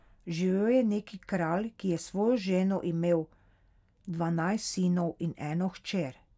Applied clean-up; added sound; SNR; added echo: none; none; none; none.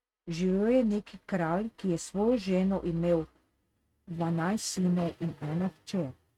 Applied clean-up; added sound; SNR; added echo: neural mask model RNNoise.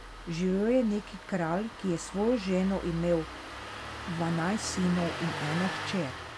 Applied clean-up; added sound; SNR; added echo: none; Engine starting; 9 dB; none.